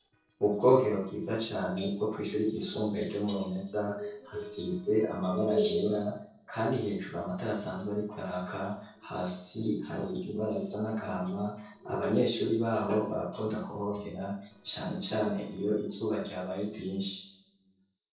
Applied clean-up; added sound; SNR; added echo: neural separator model SepFormer DNS4.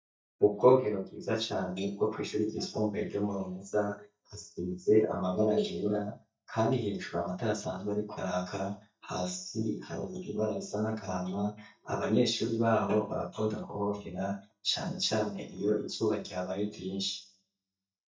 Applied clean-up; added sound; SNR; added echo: neural mask model DeepFilterNet 3.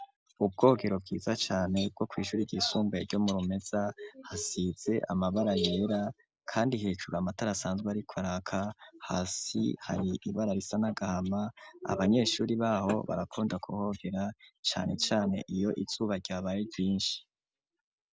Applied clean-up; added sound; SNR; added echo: none; none; none; none.